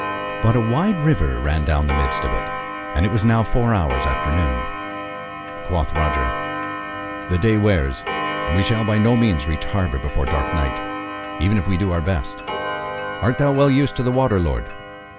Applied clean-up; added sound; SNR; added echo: none; Clock; 7 dB; none.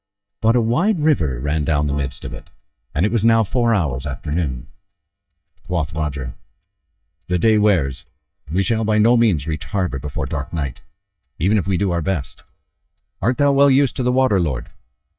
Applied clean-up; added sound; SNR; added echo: neural mask model DeepFilterNet 3.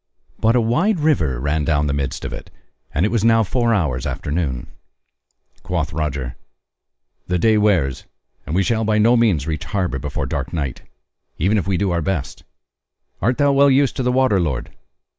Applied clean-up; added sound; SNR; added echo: none; none; none; none.